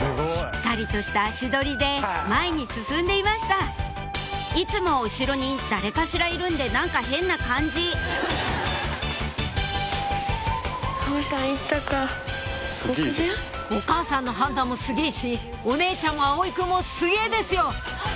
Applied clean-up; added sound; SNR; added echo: none; Fireworks; 18 dB; none.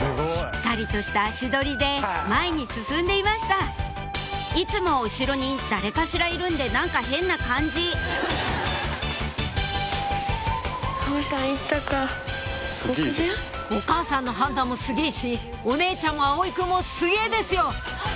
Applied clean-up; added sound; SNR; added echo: none; none; none; none.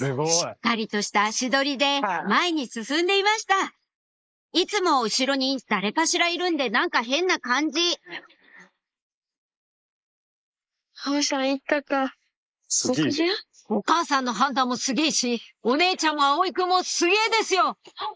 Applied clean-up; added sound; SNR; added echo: neural mask model Resemble Enhance denoiser.